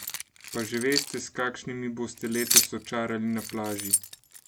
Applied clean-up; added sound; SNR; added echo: none; Keys jangling; -1 dB; none.